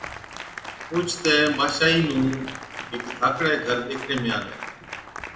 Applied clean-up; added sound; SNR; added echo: none; Applause; 12 dB; reverberation time 0.7 s.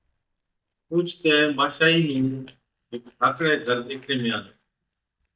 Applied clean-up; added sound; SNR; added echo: neural mask model DeepFilterNet 3.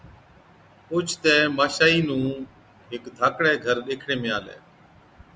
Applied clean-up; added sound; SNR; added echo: none; none; none; none.